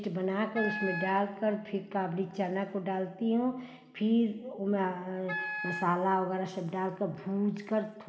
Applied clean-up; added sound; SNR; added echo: none; Wind instrument, woodwind instrument; 7 dB; reverberation time 1.3 s.